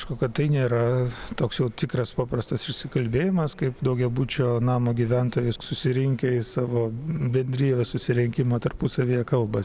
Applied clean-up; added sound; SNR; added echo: none; none; none; none.